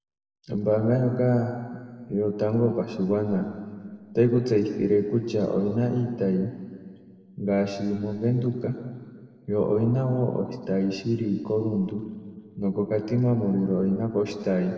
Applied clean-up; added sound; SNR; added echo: none; none; none; reverberation time 1.9 s.